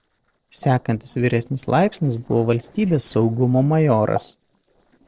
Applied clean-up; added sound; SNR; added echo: neural separator model SepFormer DNS4.